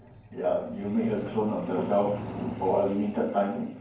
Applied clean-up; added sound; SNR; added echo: none; Truck; 15 dB; reverberation time 0.9 s.